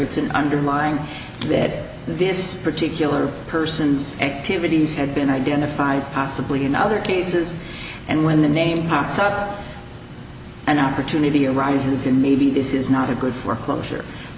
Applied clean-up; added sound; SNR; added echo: none; none; none; none.